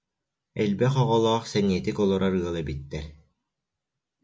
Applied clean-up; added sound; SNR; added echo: none; none; none; none.